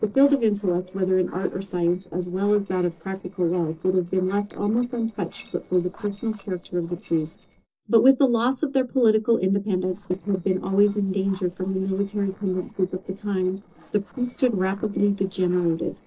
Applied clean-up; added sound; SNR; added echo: neural separator model SepFormer DNS4.